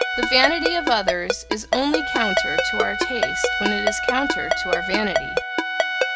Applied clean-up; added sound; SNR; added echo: none; Trumpet + Ringtone; -2 dB; none.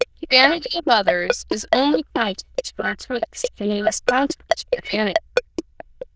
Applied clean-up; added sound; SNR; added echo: neural diffusion model UNIVERSE++.